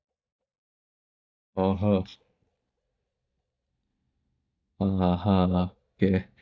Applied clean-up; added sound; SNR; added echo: neural mask model DeepFilterNet 3.